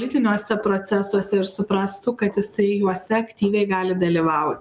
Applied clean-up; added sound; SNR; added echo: none; none; none; none.